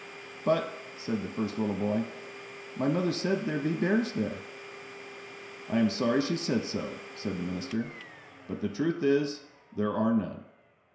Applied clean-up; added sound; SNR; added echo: none; Domestic sounds, home sounds; 15 dB; reverberation time 0.7 s.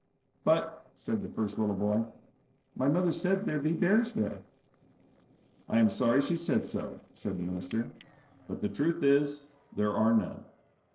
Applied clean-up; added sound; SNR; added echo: neural separator model SepFormer DNS4.